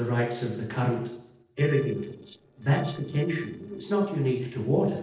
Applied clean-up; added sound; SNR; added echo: neural separator model SepFormer DNS4.